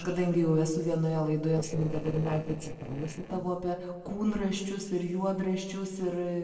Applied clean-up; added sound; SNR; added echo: neural separator model SepFormer DNS4.